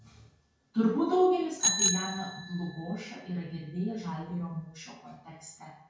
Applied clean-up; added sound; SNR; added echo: none; Bicycle bell; 4 dB; reverberation time 0.5 s.